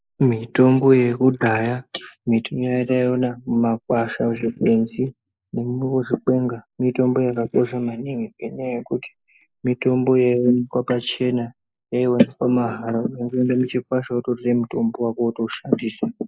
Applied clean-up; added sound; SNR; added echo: neural mask model Resemble Enhance denoiser.